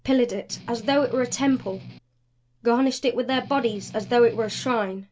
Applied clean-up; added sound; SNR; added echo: none; Strum; 17 dB; none.